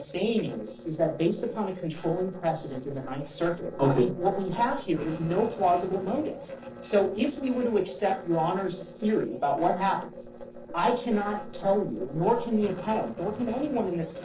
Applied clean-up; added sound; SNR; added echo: neural separator model SepFormer DNS4.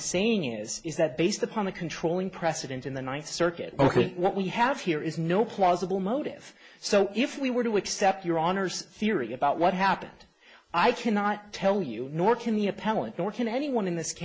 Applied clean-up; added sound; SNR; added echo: none; none; none; none.